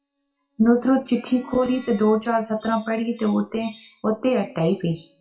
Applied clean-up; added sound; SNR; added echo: classical method WPE with log-MMSE.